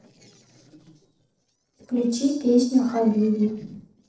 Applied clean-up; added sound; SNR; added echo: neural separator model SepFormer DNS4.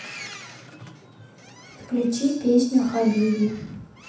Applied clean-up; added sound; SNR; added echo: none; Boat, Water vehicle; 18 dB; reverberation time 0.7 s.